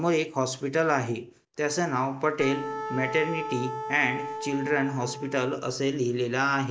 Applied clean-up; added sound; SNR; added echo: none; Wind instrument, woodwind instrument; 8 dB; none.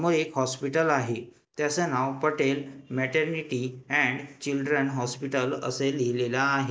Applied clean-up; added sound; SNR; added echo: none; none; none; none.